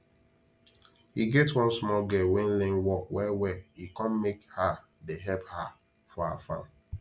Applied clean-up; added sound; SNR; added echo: none; none; none; none.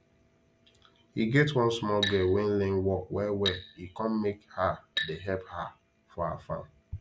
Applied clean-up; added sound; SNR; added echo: none; Glass; 9 dB; none.